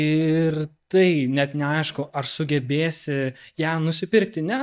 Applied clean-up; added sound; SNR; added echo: neural mask model DeepFilterNet 3.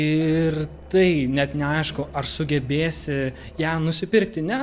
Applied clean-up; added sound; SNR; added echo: none; Musical instrument; 20 dB; none.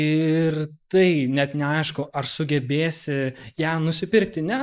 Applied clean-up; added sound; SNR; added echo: neural mask model Resemble Enhance denoiser.